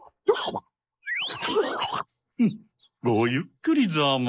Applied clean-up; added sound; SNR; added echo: neural mask model Resemble Enhance denoiser.